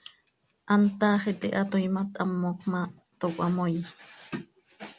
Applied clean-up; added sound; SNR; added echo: none; none; none; none.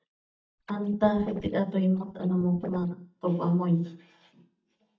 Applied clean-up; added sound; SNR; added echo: neural mask model DeepFilterNet 3.